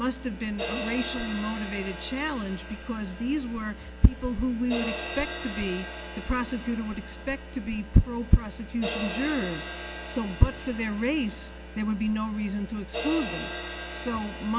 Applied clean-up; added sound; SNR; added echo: none; Crash cymbal; 10 dB; none.